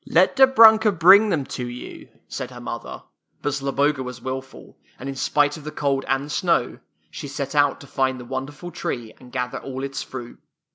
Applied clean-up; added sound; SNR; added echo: none; none; none; none.